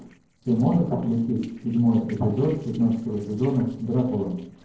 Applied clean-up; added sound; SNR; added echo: neural separator model SepFormer DNS4.